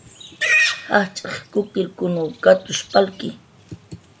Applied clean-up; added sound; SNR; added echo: none; Livestock, farm animals, working animals; 5 dB; none.